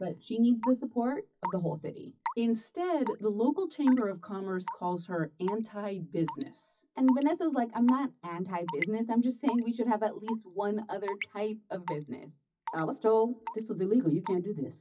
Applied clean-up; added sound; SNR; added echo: classical method WPE with log-MMSE.